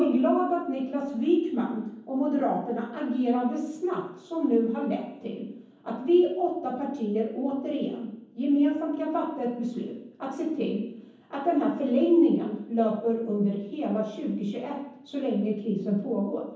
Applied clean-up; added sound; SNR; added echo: none; none; none; reverberation time 0.9 s.